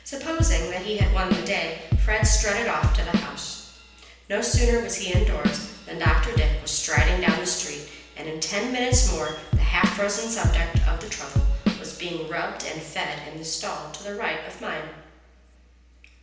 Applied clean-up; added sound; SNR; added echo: none; Drum kit; -5 dB; reverberation time 0.9 s.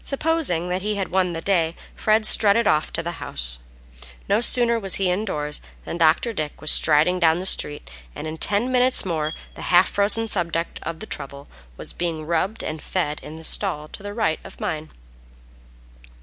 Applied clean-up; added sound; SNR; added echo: none; none; none; none.